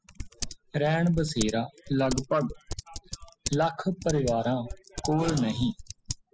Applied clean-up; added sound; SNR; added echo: classical method spectral subtraction.